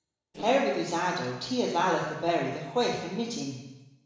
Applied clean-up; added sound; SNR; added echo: neural separator model SepFormer DNS4.